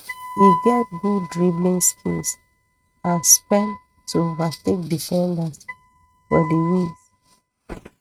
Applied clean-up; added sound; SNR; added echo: neural mask model RNNoise.